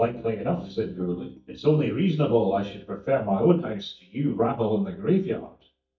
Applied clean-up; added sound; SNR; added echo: neural mask model DeepFilterNet 3.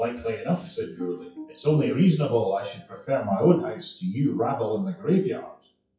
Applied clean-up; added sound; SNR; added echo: classical method WPE with log-MMSE.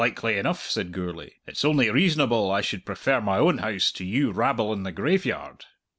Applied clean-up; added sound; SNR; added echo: none; none; none; none.